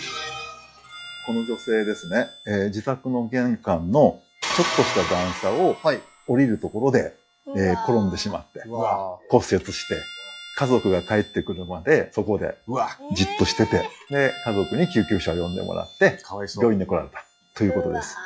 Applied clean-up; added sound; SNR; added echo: classical method log-MMSE.